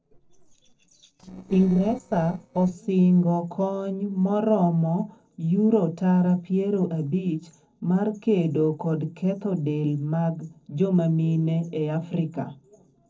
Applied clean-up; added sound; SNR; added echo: neural separator model SepFormer DNS4.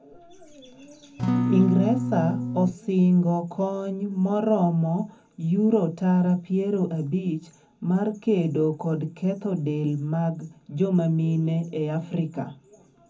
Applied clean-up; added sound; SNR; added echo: none; Acoustic guitar / Strum; 1 dB; reverberation time 0.3 s.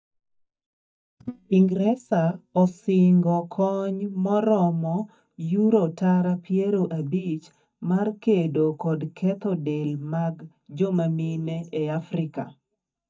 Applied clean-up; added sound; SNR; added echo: neural mask model DeepFilterNet 3.